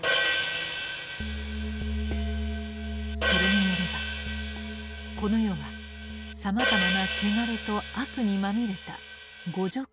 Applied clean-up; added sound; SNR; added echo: none; Hi-hat; 0 dB; none.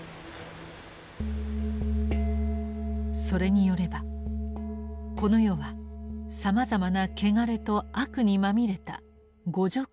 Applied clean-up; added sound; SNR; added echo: none; none; none; none.